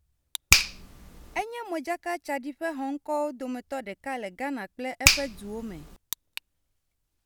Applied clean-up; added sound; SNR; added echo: none; Finger snapping; -3 dB; none.